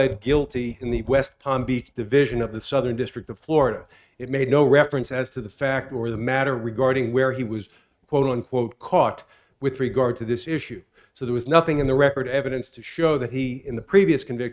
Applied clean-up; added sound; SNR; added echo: neural mask model RNNoise.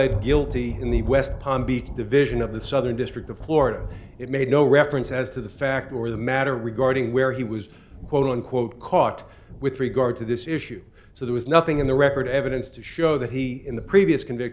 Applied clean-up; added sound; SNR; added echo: none; Thunder; 13 dB; none.